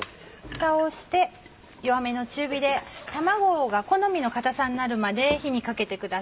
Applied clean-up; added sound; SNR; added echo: none; none; none; none.